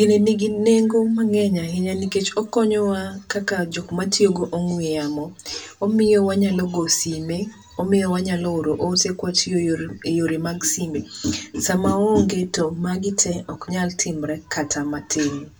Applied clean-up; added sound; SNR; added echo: none; none; none; reverberation time 0.2 s.